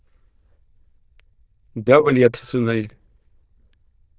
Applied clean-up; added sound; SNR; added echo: neural diffusion model UNIVERSE++.